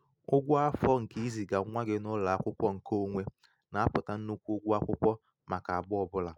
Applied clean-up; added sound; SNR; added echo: none; none; none; none.